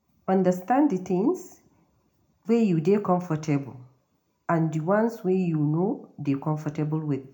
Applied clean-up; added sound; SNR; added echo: none; none; none; reverberation time 0.3 s.